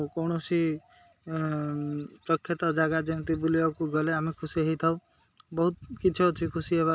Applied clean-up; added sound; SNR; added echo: none; none; none; none.